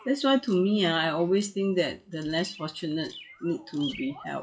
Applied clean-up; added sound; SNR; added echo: classical method WPE with log-MMSE.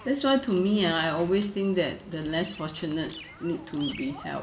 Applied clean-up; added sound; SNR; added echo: none; Bird vocalization, bird call, bird song; 19 dB; reverberation time 2.3 s.